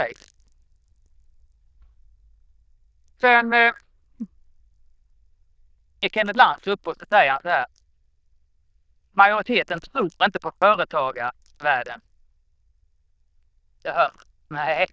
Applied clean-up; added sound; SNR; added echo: neural diffusion model UNIVERSE++.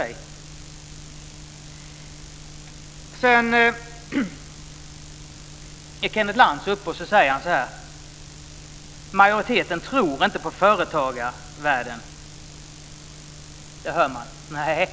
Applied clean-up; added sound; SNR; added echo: none; none; none; none.